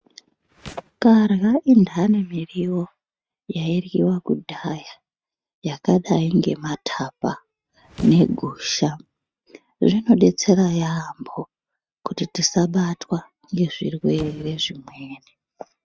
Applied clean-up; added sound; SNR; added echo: neural mask model RNNoise.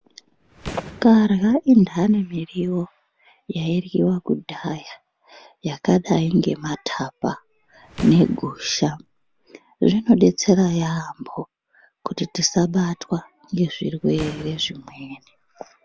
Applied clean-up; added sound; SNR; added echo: none; Fireworks; 18 dB; none.